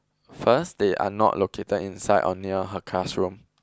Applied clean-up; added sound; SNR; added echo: none; none; none; none.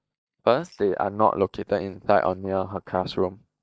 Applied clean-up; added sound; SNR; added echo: neural mask model DeepFilterNet 3.